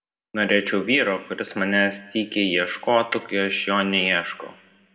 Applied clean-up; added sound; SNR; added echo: none; none; none; reverberation time 0.8 s.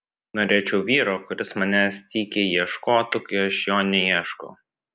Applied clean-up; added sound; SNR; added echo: none; none; none; none.